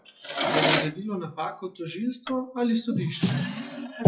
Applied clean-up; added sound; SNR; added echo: classical method WPE with log-MMSE.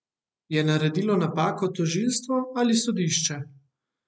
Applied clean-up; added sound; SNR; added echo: none; none; none; none.